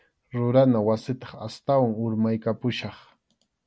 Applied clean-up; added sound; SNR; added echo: none; none; none; none.